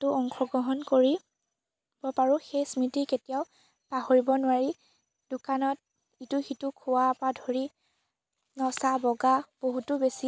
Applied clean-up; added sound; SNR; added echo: none; none; none; none.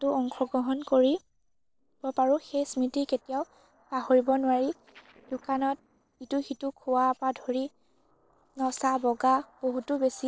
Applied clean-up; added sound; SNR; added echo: neural separator model SepFormer DNS4.